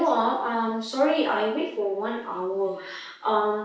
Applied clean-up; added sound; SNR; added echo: neural mask model Resemble Enhance denoiser.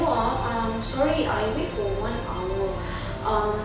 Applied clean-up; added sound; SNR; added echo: none; none; none; none.